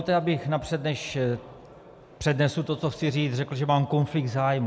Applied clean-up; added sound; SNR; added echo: none; none; none; none.